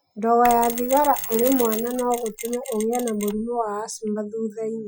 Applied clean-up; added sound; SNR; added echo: classical method Wiener filter.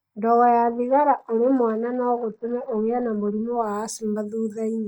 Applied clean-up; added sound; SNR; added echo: neural mask model Resemble Enhance denoiser.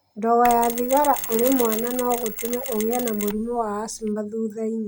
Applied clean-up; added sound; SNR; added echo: none; Mechanisms; 9 dB; none.